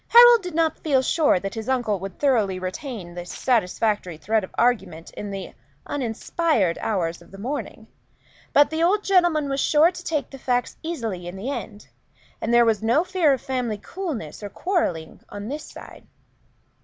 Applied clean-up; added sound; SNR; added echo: none; none; none; none.